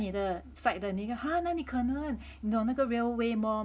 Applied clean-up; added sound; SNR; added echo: none; none; none; none.